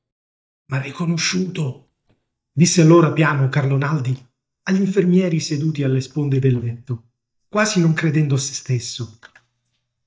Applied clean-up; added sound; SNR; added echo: neural mask model DeepFilterNet 3.